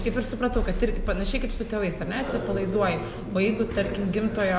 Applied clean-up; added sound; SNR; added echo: none; none; none; none.